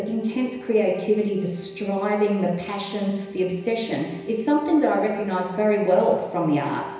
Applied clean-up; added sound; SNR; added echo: none; Wind instrument, woodwind instrument; 17 dB; reverberation time 1.0 s.